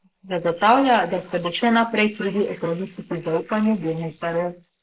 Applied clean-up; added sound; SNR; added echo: neural mask model Resemble Enhance denoiser.